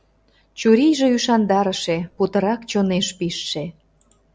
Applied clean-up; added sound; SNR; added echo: none; none; none; none.